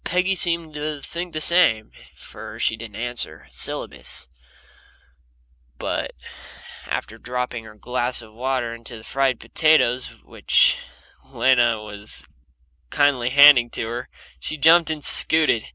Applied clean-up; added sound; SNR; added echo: none; none; none; none.